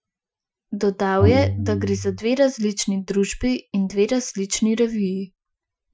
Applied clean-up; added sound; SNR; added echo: classical method Wiener filter.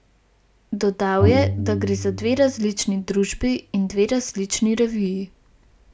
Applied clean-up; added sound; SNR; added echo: none; Bowed string instrument; 5 dB; none.